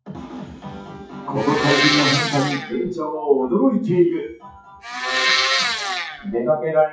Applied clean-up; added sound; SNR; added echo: classical method WPE with log-MMSE.